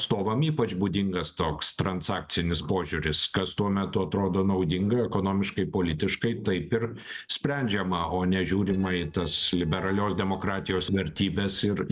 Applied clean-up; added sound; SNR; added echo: neural separator model SepFormer DNS4.